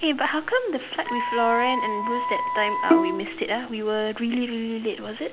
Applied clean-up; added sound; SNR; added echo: none; Wind instrument, woodwind instrument + Bowed string instrument; 1 dB; none.